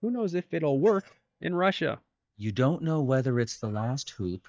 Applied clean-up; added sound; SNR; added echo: neural mask model DeepFilterNet 3.